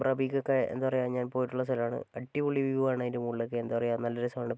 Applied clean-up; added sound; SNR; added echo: none; none; none; none.